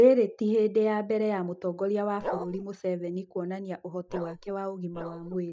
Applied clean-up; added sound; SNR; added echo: neural mask model DeepFilterNet 3.